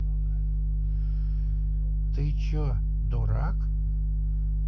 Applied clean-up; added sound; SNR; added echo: none; none; none; none.